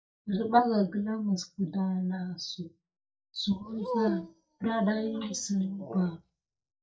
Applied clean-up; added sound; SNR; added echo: neural mask model DeepFilterNet 3.